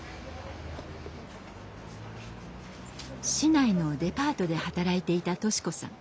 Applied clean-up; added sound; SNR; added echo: none; none; none; none.